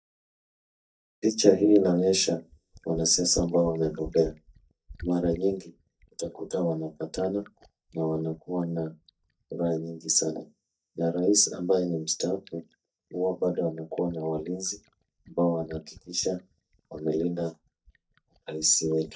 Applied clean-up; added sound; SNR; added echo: neural mask model DeepFilterNet 3.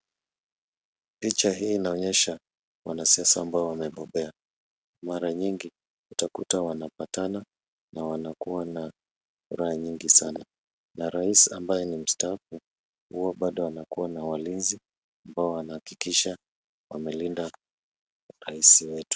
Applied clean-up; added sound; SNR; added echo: none; none; none; none.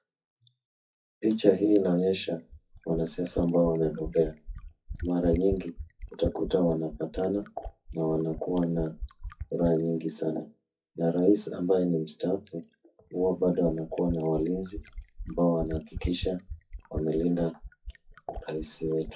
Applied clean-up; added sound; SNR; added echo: classical method WPE with log-MMSE.